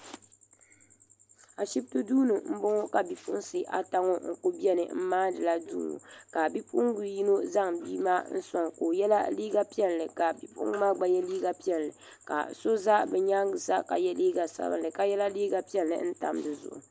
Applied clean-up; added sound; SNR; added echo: none; none; none; none.